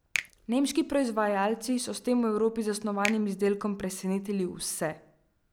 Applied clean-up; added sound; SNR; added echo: none; Finger snapping; 13 dB; none.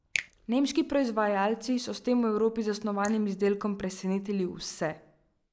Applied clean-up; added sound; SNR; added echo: neural mask model Resemble Enhance denoiser.